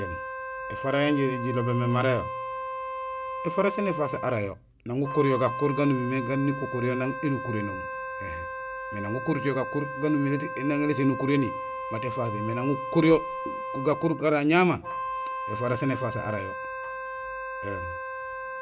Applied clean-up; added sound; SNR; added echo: none; Wind instrument, woodwind instrument; 6 dB; none.